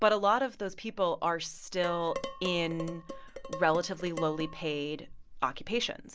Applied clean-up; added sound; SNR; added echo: none; Dishes, pots, and pans; 11 dB; none.